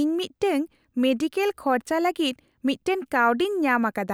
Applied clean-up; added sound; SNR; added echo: none; none; none; none.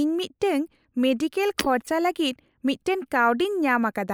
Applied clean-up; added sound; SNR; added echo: neural mask model Resemble Enhance denoiser.